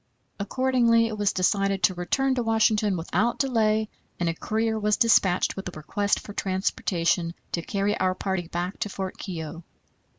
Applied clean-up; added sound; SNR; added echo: none; none; none; none.